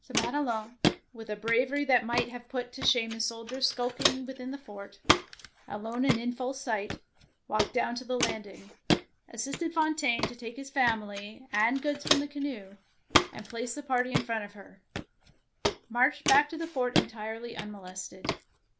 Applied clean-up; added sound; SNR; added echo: none; Walk, footsteps; 2 dB; none.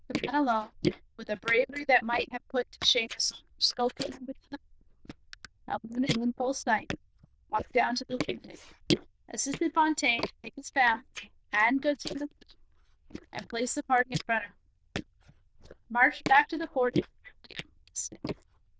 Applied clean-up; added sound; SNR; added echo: neural diffusion model UNIVERSE++.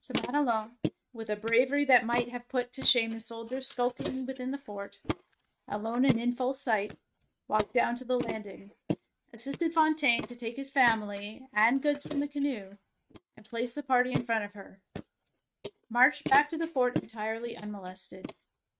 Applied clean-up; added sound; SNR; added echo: neural mask model RNNoise.